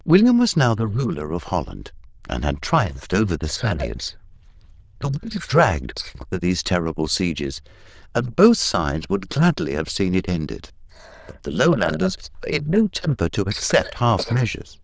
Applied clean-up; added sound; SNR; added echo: neural diffusion model UNIVERSE++.